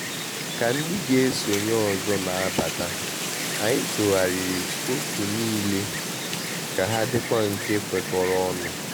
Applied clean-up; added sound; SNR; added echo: none; Wind; 3 dB; none.